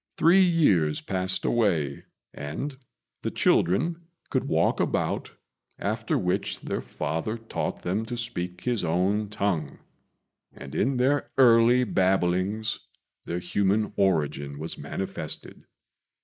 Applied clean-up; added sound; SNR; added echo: neural mask model Resemble Enhance denoiser.